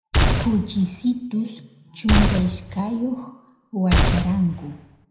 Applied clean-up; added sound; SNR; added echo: none; Gunshot, gunfire; -2 dB; reverberation time 0.8 s.